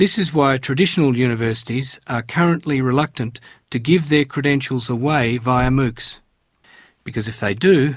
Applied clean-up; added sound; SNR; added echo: none; Slam / Car; 15 dB; none.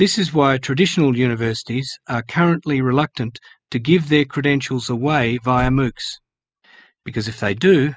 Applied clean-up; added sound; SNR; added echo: classical method spectral subtraction.